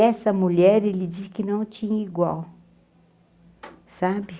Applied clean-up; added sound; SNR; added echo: none; none; none; none.